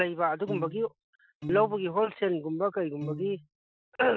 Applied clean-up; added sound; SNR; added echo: classical method Wiener filter.